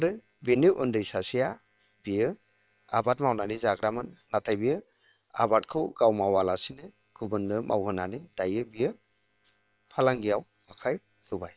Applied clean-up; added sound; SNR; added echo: neural separator model SepFormer WHAM!.